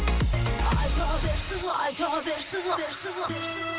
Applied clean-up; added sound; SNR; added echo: none; none; none; none.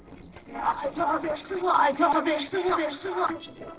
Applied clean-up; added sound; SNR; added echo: neural separator model SepFormer DNS4.